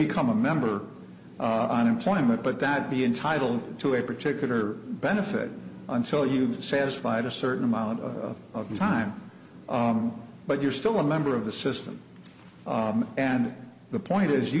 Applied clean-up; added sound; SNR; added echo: none; none; none; none.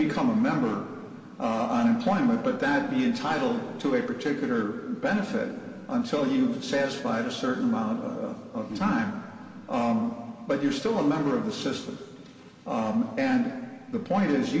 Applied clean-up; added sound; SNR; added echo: none; none; none; reverberation time 2.0 s.